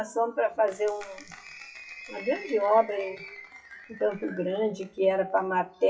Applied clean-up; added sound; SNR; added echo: classical method WPE with log-MMSE.